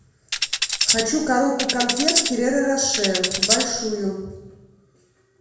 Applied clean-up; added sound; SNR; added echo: none; Tambourine; 0 dB; reverberation time 1.0 s.